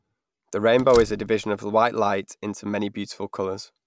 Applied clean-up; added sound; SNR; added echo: none; Slam; 16 dB; none.